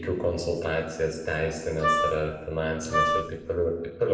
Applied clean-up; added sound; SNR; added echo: none; Wind instrument, woodwind instrument; -1 dB; reverberation time 1.0 s.